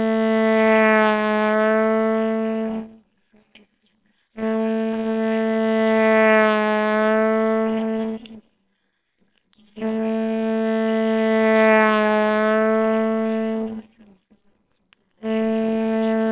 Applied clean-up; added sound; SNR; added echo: neural separator model SepFormer WHAMR!.